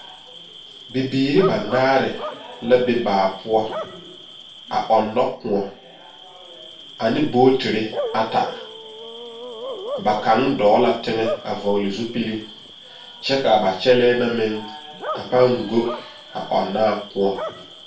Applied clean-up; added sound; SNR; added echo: none; Bark / Cricket; 13 dB; reverberation time 0.3 s.